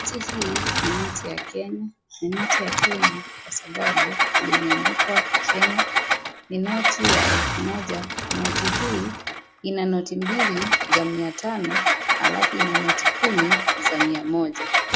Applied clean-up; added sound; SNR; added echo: none; Engine; -5 dB; none.